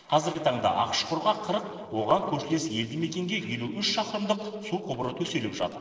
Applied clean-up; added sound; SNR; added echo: neural separator model SepFormer DNS4.